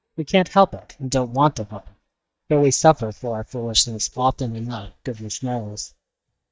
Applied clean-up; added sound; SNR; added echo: neural mask model DeepFilterNet 3.